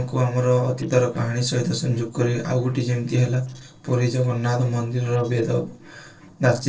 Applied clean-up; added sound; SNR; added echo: neural separator model SepFormer DNS4.